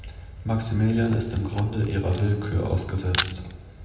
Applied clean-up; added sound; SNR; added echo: none; Camera; 9 dB; reverberation time 1.1 s.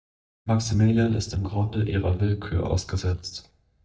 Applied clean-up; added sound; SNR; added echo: neural mask model DeepFilterNet 3.